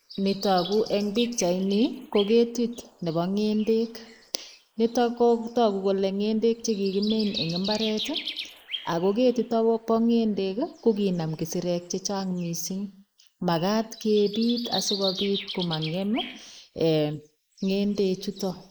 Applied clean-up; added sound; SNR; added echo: neural mask model Resemble Enhance denoiser.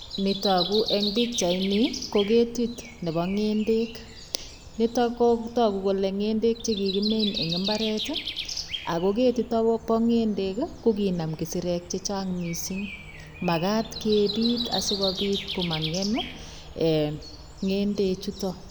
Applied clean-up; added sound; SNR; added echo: none; Breathing; 10 dB; none.